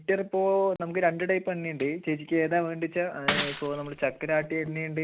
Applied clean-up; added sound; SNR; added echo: none; Shatter / Crushing; 2 dB; none.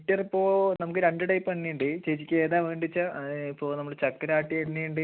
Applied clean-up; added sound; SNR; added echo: none; none; none; none.